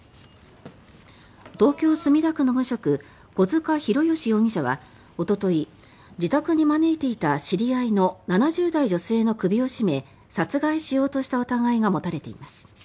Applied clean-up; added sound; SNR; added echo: none; none; none; none.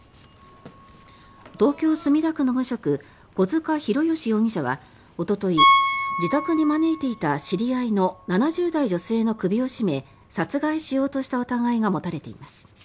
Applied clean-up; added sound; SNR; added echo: none; Piano; 6 dB; none.